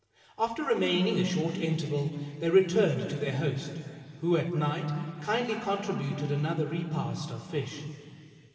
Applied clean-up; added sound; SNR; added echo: none; none; none; reverberation time 2.8 s.